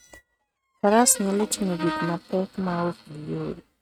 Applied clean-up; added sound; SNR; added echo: neural mask model RNNoise.